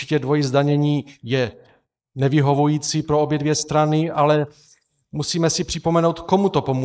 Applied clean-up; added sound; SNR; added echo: neural mask model Resemble Enhance denoiser.